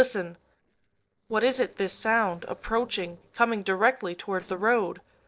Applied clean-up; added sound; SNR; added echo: neural separator model SepFormer DNS4.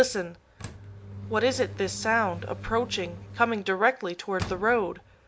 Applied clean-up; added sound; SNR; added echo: none; Engine; 13 dB; none.